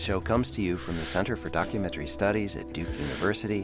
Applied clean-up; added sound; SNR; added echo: none; Breathing; 16 dB; none.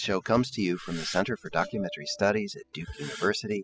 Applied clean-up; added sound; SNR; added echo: classical method spectral subtraction.